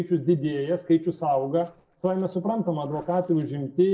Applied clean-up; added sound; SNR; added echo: neural separator model SepFormer DNS4.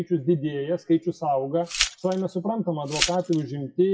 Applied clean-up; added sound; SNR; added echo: classical method WPE with log-MMSE.